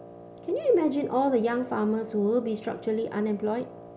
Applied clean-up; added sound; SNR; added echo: none; Wind instrument, woodwind instrument; 17 dB; none.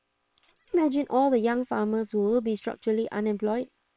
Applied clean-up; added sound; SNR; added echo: neural separator model SepFormer WHAM!.